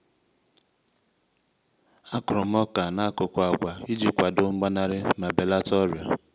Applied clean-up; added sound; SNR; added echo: none; none; none; none.